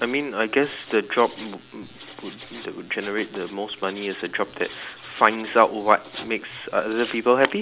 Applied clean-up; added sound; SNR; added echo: none; Writing; 16 dB; none.